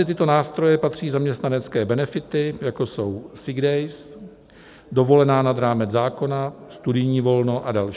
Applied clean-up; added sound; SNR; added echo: none; none; none; none.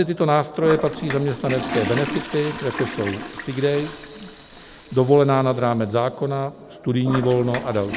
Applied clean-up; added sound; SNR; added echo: none; Toilet flush; 11 dB; none.